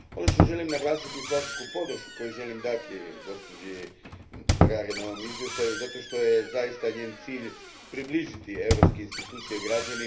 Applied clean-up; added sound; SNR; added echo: none; Squeak; -1 dB; reverberation time 0.3 s.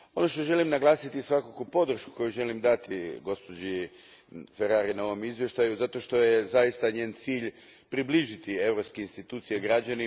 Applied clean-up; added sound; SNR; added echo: none; none; none; none.